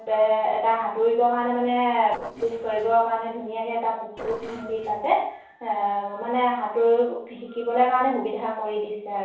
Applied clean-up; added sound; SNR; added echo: neural separator model SepFormer DNS4.